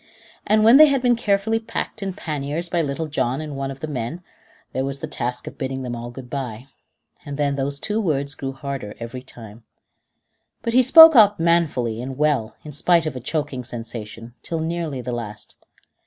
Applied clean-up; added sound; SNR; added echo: none; none; none; none.